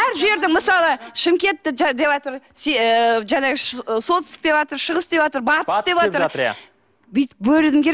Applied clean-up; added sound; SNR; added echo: none; none; none; none.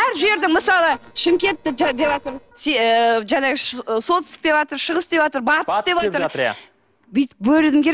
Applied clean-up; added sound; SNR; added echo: neural separator model SepFormer DNS4.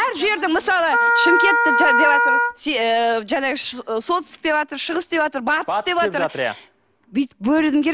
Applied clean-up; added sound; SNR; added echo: none; Wind instrument, woodwind instrument; -4 dB; none.